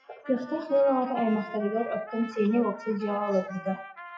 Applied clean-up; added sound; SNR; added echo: classical method WPE with log-MMSE.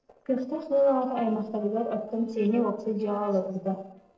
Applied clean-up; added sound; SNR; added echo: neural separator model SepFormer DNS4.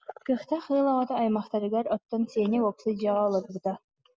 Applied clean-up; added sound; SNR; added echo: none; none; none; none.